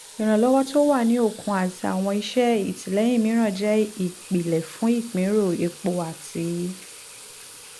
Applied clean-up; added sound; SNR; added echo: none; Sink (filling or washing) / Water tap, faucet; 17 dB; none.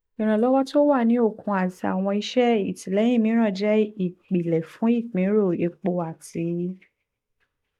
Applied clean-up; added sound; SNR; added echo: neural mask model DeepFilterNet 3.